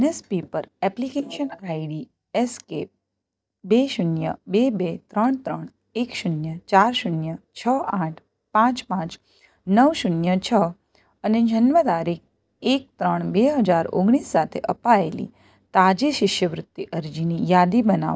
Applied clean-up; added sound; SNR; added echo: neural mask model DeepFilterNet 3.